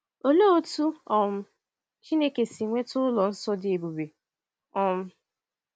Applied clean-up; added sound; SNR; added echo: none; none; none; none.